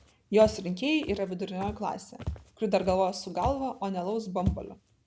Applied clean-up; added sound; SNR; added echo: none; Walk, footsteps; 11 dB; none.